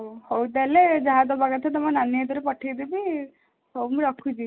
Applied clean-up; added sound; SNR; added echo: none; none; none; none.